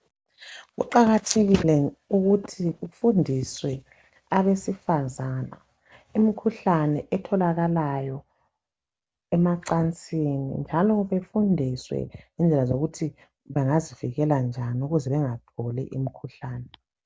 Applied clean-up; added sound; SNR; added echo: none; none; none; none.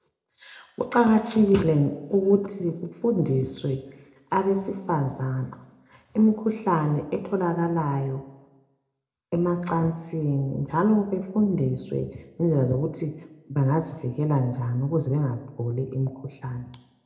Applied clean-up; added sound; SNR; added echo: none; none; none; reverberation time 0.5 s.